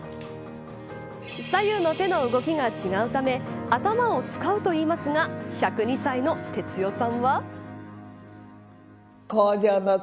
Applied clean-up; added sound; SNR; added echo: none; none; none; none.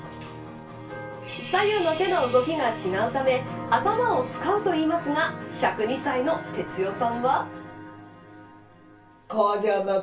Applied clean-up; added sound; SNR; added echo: none; none; none; reverberation time 0.3 s.